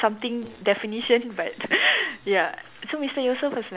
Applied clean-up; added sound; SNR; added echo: none; none; none; none.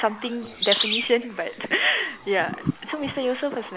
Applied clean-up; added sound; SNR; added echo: none; Bird vocalization, bird call, bird song; 5 dB; none.